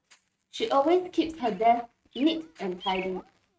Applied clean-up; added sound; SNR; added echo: neural mask model RNNoise.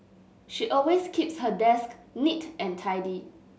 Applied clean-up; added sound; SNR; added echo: none; none; none; none.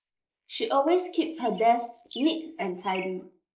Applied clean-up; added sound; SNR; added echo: neural mask model Resemble Enhance denoiser.